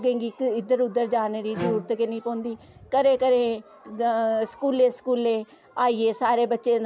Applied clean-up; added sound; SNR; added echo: none; Bowed string instrument; 10 dB; none.